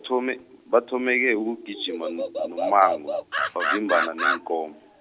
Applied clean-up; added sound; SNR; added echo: none; Animal; 4 dB; none.